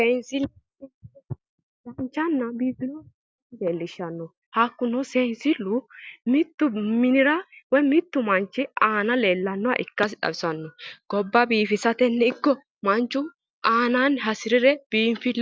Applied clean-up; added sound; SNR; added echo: none; none; none; none.